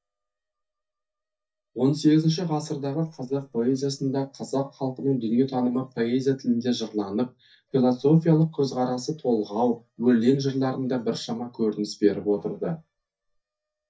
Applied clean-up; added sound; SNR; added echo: neural mask model DeepFilterNet 3.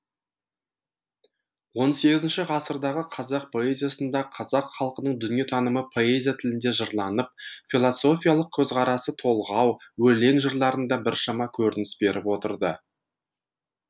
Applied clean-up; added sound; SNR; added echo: none; none; none; none.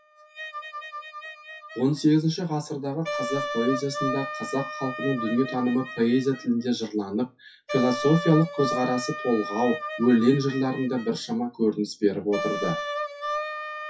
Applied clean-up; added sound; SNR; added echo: classical method WPE with log-MMSE.